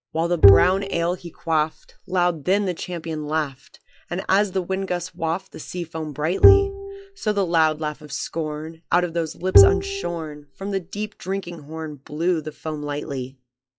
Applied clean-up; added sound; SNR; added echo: classical method log-MMSE.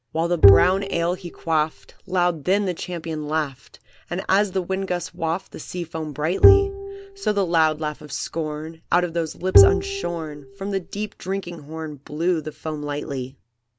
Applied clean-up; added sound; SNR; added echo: none; Bowed string instrument; -4 dB; none.